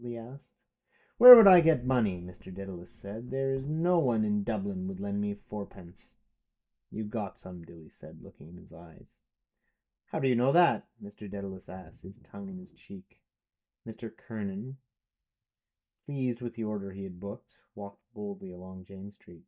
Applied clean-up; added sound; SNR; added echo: neural mask model DeepFilterNet 3.